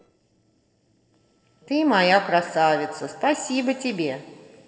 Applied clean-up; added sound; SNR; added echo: neural separator model SepFormer DNS4.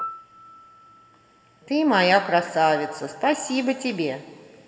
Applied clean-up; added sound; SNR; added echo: none; Piano; 20 dB; reverberation time 2.1 s.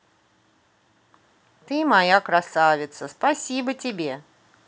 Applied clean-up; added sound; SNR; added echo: none; none; none; none.